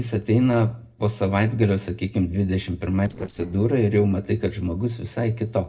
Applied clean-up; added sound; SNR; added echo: neural separator model SepFormer DNS4.